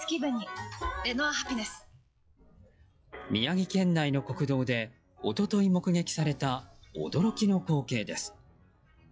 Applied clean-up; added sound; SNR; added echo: classical method log-MMSE.